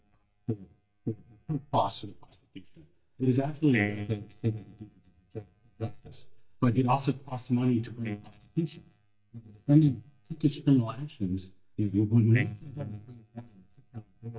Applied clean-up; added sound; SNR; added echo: neural mask model DeepFilterNet 3.